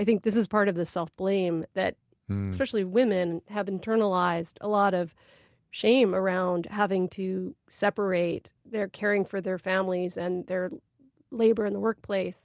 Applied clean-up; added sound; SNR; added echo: none; none; none; none.